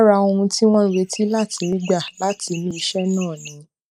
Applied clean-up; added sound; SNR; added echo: neural mask model Resemble Enhance denoiser.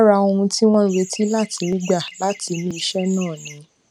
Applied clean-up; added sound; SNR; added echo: none; Chirp, tweet; 18 dB; none.